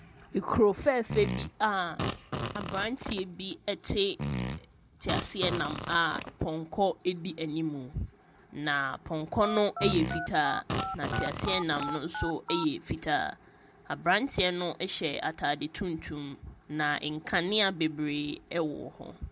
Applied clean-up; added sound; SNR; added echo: none; Fart + Telephone; 5 dB; none.